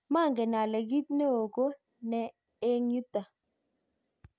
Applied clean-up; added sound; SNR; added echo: none; none; none; none.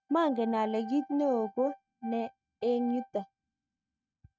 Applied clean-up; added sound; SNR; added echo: neural mask model RNNoise.